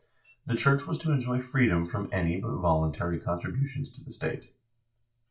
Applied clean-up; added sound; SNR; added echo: none; none; none; reverberation time 0.2 s.